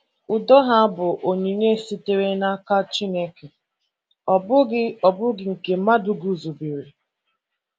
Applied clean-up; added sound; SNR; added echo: none; none; none; none.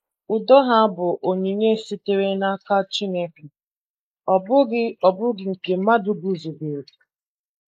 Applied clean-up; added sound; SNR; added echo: neural mask model Resemble Enhance denoiser.